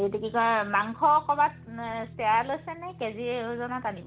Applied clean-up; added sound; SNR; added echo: none; Guitar; 19 dB; none.